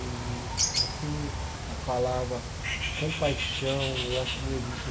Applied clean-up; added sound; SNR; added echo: none; Bird; -1 dB; none.